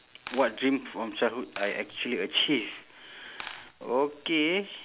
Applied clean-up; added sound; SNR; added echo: none; Coin (dropping); 17 dB; none.